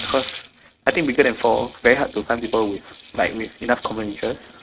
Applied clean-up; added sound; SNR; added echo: neural mask model RNNoise.